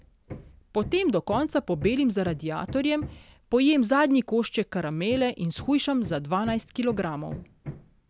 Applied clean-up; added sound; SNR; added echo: none; Hammer; 17 dB; none.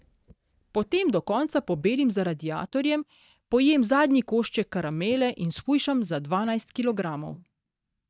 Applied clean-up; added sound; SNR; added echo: neural mask model DeepFilterNet 3.